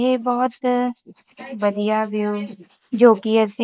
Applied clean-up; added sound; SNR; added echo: neural mask model Resemble Enhance denoiser.